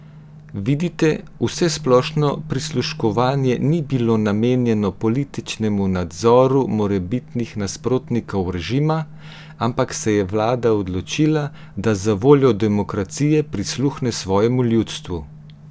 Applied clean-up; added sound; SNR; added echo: none; none; none; none.